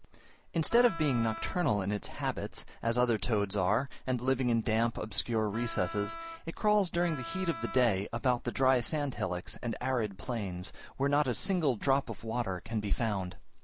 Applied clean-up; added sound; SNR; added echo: none; Wind instrument, woodwind instrument; 12 dB; none.